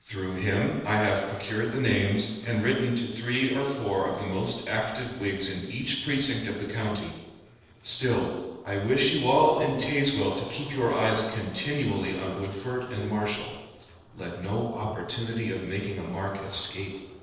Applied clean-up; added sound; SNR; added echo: neural separator model SepFormer DNS4.